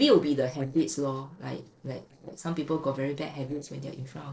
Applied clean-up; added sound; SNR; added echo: neural separator model SepFormer DNS4.